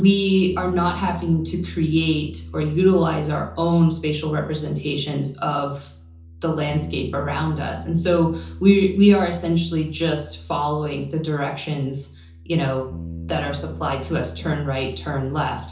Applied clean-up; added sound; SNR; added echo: none; Bass guitar; 14 dB; reverberation time 0.6 s.